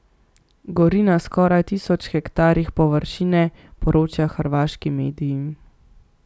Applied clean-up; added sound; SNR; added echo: none; none; none; none.